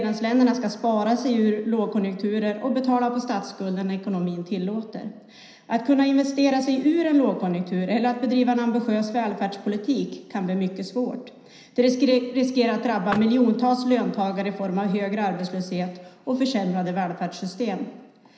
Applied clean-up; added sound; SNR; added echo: none; Vehicle; 13 dB; reverberation time 0.9 s.